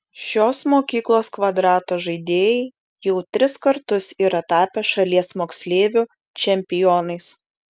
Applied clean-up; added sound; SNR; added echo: none; none; none; none.